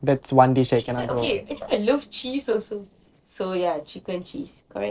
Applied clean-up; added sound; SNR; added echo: neural separator model SepFormer DNS4.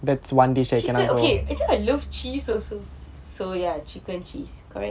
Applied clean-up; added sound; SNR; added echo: none; Bowed string instrument; 12 dB; none.